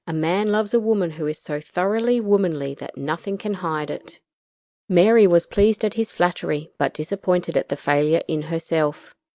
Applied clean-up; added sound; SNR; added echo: none; none; none; none.